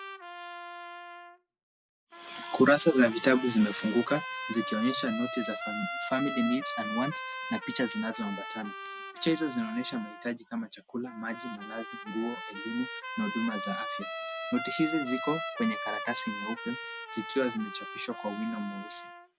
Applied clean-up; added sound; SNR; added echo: none; Trumpet; 8 dB; none.